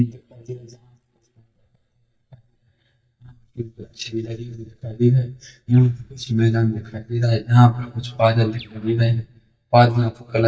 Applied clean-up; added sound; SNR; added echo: neural mask model DeepFilterNet 3.